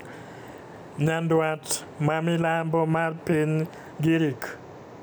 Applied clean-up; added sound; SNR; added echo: none; none; none; none.